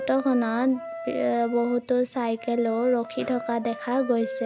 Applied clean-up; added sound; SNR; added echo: none; Wind instrument, woodwind instrument; 13 dB; none.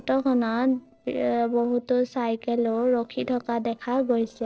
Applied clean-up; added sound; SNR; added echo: neural separator model SepFormer DNS4.